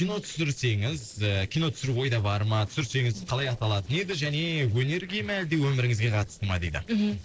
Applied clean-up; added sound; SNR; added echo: neural separator model SepFormer DNS4.